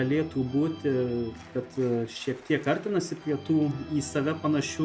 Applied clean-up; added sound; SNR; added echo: none; Organ; 17 dB; none.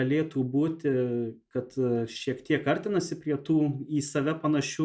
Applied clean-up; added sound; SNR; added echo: none; none; none; none.